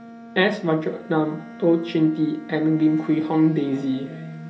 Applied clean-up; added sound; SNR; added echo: none; Bowed string instrument; 19 dB; reverberation time 2.4 s.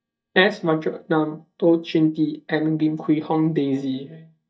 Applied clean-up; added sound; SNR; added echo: neural mask model DeepFilterNet 3.